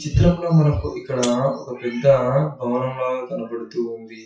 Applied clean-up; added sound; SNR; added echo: classical method WPE with log-MMSE.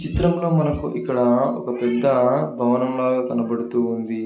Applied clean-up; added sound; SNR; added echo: none; none; none; none.